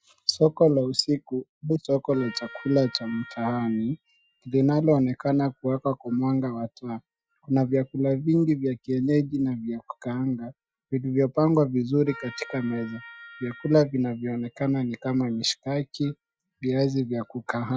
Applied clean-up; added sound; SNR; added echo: classical method Wiener filter.